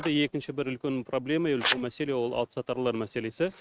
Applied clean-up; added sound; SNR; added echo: neural mask model RNNoise.